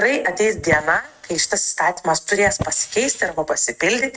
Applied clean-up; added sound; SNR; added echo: neural mask model RNNoise.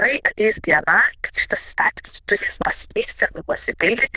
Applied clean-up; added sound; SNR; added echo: neural diffusion model UNIVERSE++.